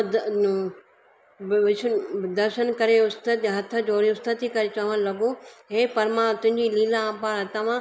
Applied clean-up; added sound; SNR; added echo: none; none; none; none.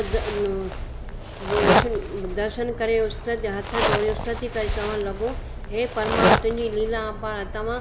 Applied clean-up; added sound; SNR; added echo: none; Zipper (clothing); 0 dB; none.